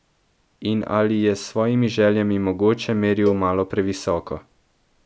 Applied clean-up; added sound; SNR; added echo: none; Cowbell; 15 dB; none.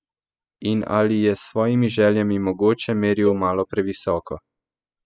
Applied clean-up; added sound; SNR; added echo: classical method spectral subtraction.